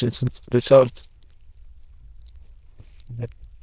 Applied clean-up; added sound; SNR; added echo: neural diffusion model UNIVERSE++.